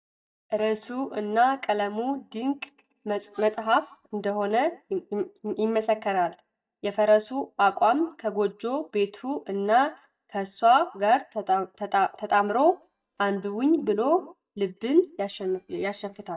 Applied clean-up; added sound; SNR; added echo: neural mask model DeepFilterNet 3.